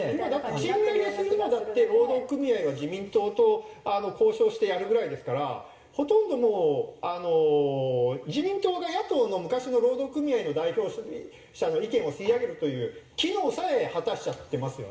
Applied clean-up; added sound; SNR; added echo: none; none; none; reverberation time 0.6 s.